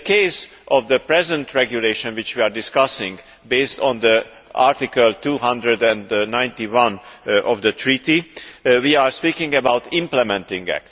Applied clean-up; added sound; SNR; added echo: none; none; none; none.